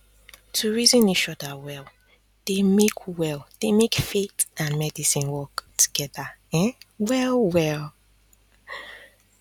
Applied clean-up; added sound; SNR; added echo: none; none; none; none.